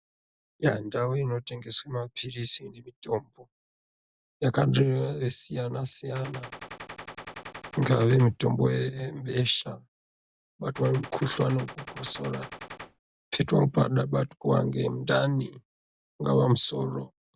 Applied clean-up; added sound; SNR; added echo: none; Gunshot, gunfire; 14 dB; none.